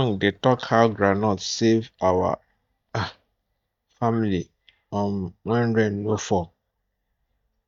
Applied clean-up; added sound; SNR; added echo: neural mask model DeepFilterNet 3.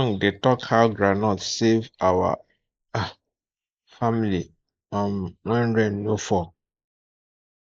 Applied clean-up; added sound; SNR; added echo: neural mask model Resemble Enhance denoiser.